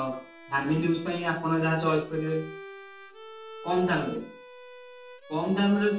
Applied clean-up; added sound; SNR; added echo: none; Bowed string instrument; 17 dB; reverberation time 0.3 s.